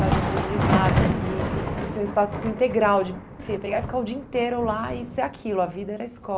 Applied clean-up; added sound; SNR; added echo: none; Thunder; 1 dB; none.